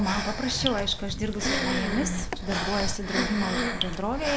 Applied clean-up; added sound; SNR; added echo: none; Breathing + Drip; 1 dB; none.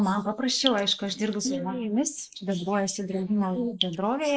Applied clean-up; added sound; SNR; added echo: neural mask model Resemble Enhance denoiser.